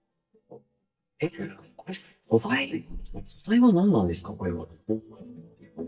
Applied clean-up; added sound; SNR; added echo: neural mask model DeepFilterNet 3.